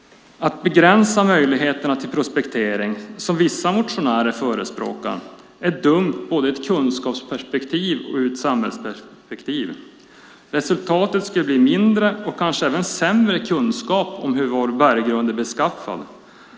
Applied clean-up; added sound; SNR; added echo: none; none; none; none.